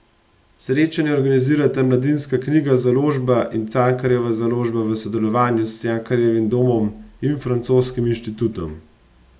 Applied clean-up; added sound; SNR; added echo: none; none; none; none.